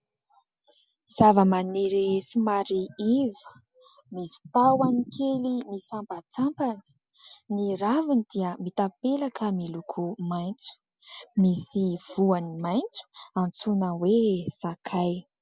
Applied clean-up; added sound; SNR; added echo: none; none; none; none.